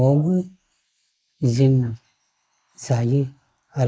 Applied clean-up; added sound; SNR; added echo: neural mask model Resemble Enhance denoiser.